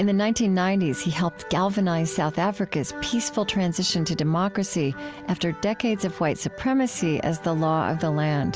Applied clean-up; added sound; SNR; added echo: none; none; none; none.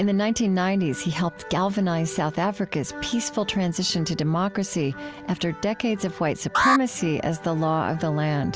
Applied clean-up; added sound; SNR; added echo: none; Alarm; 3 dB; none.